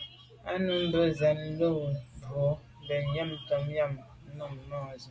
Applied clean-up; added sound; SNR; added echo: none; none; none; none.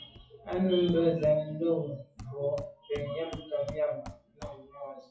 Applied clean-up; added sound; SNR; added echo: classical method WPE with log-MMSE.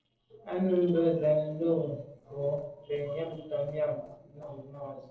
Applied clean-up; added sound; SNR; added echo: neural separator model SepFormer DNS4.